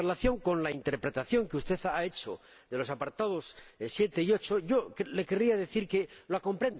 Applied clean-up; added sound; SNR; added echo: none; none; none; none.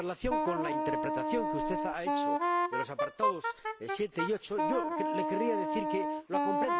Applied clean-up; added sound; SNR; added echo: none; Wind instrument, woodwind instrument; -4 dB; none.